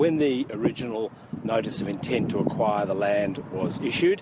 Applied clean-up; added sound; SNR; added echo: none; none; none; none.